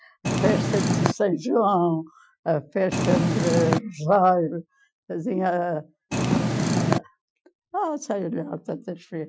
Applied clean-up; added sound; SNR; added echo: classical method Wiener filter.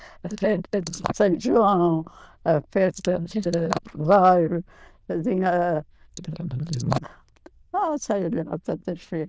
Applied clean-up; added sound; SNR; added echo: neural diffusion model UNIVERSE++.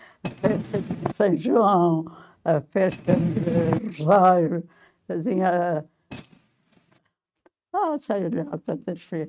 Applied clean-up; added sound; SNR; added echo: neural mask model RNNoise.